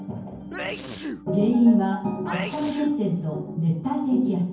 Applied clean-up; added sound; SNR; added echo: none; Sneeze; 12 dB; reverberation time 0.9 s.